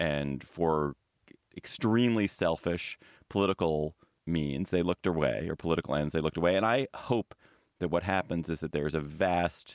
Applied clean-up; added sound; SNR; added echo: none; none; none; none.